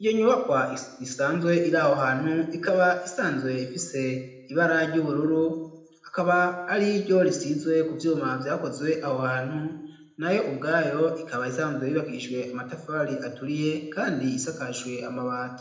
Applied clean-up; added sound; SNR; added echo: none; none; none; reverberation time 0.8 s.